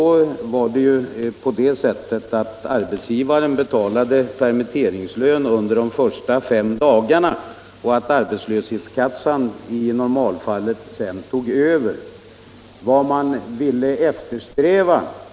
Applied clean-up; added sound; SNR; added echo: none; none; none; none.